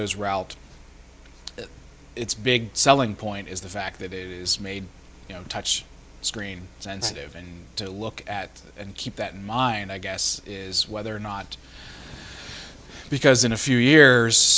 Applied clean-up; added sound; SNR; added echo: none; none; none; none.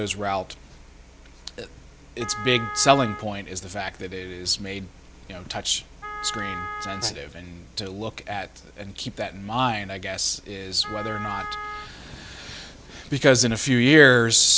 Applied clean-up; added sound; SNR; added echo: none; Wind instrument, woodwind instrument; 11 dB; none.